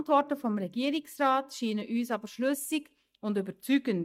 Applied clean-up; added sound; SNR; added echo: neural mask model DeepFilterNet 3.